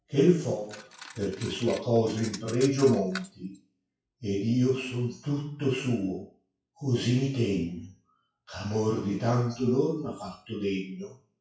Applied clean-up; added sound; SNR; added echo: classical method WPE with log-MMSE.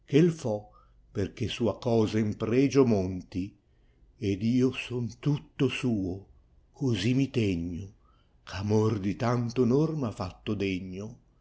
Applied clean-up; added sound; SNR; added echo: none; none; none; none.